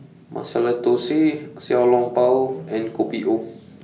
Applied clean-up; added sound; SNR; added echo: none; none; none; none.